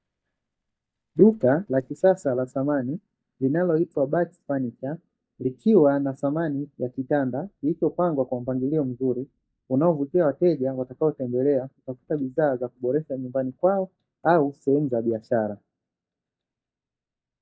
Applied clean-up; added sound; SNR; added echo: neural mask model DeepFilterNet 3.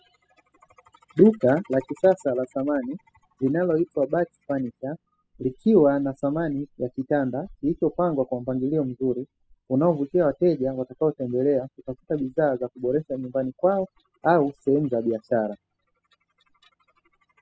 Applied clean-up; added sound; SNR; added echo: classical method spectral subtraction.